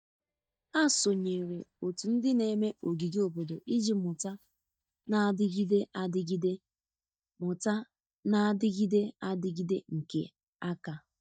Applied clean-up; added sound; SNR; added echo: neural mask model DeepFilterNet 3.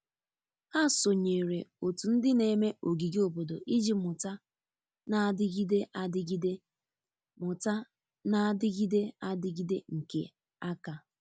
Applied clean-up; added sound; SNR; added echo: none; none; none; none.